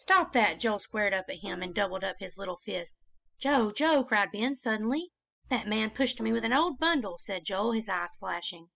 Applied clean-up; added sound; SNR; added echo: classical method spectral subtraction.